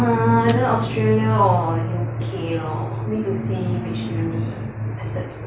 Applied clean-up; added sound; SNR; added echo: none; Camera; 20 dB; none.